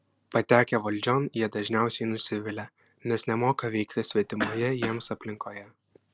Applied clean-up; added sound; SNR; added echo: none; Cough; 8 dB; none.